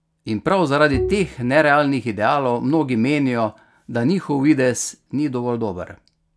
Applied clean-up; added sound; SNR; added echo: none; Bowed string instrument; 8 dB; none.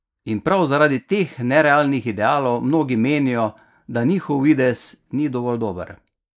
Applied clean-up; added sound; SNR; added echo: neural mask model Resemble Enhance denoiser.